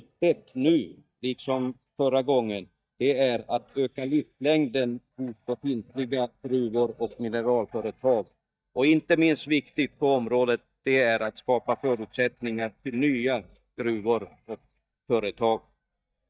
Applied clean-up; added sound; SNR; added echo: neural mask model DeepFilterNet 3.